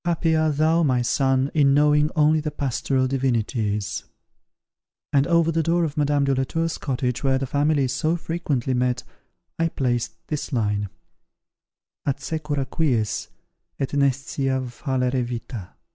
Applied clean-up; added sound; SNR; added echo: none; none; none; none.